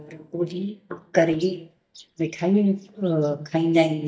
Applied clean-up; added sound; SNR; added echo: neural mask model DeepFilterNet 3.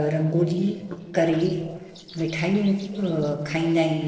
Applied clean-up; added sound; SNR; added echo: neural separator model SepFormer DNS4.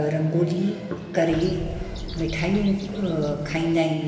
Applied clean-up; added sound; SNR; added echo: none; Bird; 11 dB; reverberation time 2.5 s.